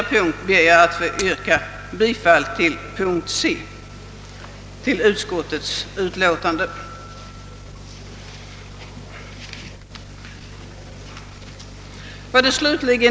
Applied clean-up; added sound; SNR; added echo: none; Shatter; 16 dB; none.